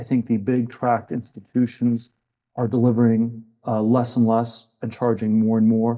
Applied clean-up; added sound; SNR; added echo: neural mask model DeepFilterNet 3.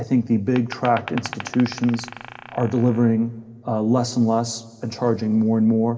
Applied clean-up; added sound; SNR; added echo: none; Glass; 16 dB; reverberation time 2.1 s.